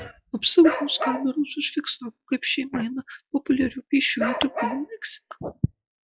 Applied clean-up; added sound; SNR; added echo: classical method log-MMSE.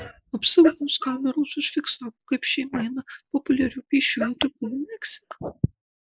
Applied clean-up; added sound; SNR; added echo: neural mask model Resemble Enhance denoiser.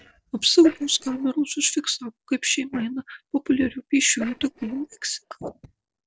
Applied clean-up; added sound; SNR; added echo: neural separator model SepFormer DNS4.